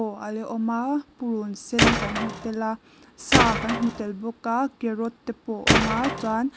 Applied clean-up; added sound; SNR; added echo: none; Tools; -4 dB; none.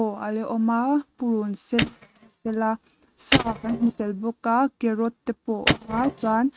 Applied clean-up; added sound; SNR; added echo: neural mask model RNNoise.